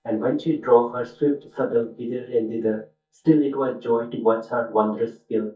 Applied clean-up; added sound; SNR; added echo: neural mask model DeepFilterNet 3.